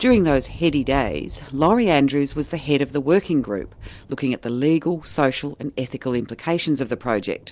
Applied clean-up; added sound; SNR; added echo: none; Thunder; 18 dB; none.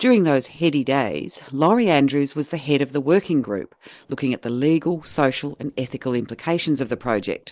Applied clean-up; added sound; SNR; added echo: neural mask model Resemble Enhance denoiser.